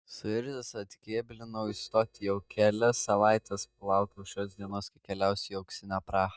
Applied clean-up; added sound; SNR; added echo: neural mask model DeepFilterNet 3.